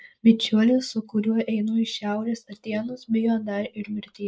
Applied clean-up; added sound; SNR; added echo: neural mask model Resemble Enhance denoiser.